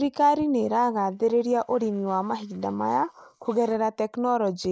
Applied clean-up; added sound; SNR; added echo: neural mask model Resemble Enhance denoiser.